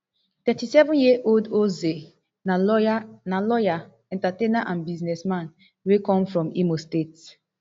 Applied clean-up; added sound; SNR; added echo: none; none; none; none.